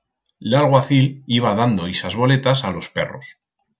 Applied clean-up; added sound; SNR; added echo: none; none; none; none.